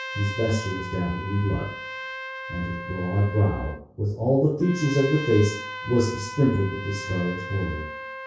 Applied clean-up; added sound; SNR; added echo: none; Trumpet; 11 dB; reverberation time 0.6 s.